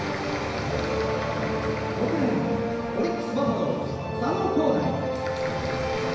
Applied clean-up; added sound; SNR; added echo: none; none; none; reverberation time 1.0 s.